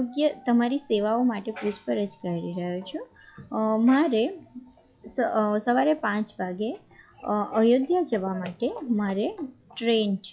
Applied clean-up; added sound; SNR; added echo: classical method log-MMSE.